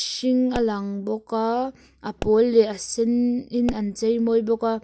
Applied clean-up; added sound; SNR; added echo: none; Explosion; 17 dB; none.